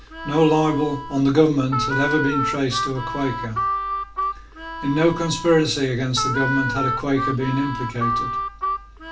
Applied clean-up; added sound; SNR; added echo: none; Harmonica; 5 dB; reverberation time 0.3 s.